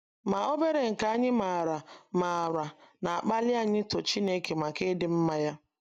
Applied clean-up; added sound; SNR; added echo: none; none; none; none.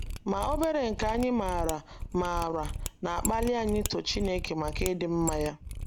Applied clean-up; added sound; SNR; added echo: none; Mechanisms; 6 dB; none.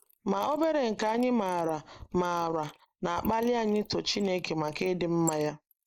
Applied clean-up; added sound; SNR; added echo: neural mask model Resemble Enhance denoiser.